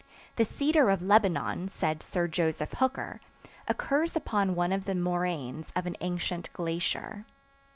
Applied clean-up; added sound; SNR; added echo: none; none; none; none.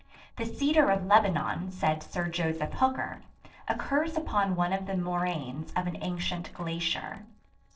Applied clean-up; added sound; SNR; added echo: neural separator model SepFormer DNS4.